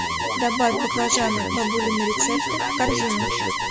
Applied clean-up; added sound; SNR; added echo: none; Alarm; -1 dB; none.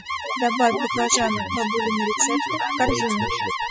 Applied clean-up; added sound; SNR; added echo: classical method spectral subtraction.